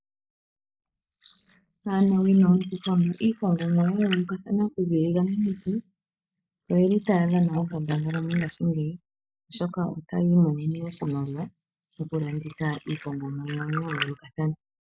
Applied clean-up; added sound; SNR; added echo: neural mask model Resemble Enhance denoiser.